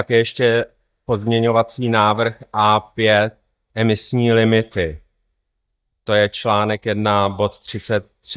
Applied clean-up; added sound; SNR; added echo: neural mask model DeepFilterNet 3.